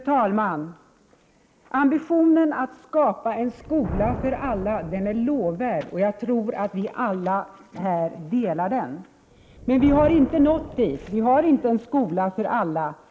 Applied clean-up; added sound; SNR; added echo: none; Thunder; 15 dB; none.